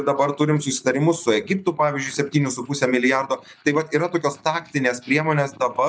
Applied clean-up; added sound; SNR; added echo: neural mask model DeepFilterNet 3.